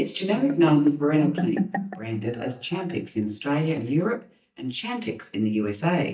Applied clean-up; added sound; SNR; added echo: neural mask model DeepFilterNet 3.